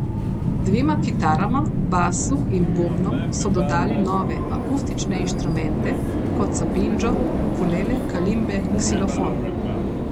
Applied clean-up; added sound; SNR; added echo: none; Subway, metro, underground; -3 dB; none.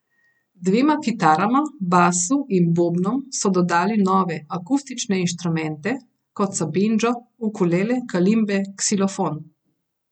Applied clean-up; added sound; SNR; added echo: none; none; none; none.